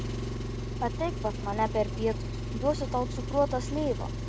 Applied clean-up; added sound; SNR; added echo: none; Engine; 2 dB; none.